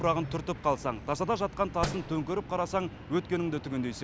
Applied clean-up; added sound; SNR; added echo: none; Slam; 13 dB; none.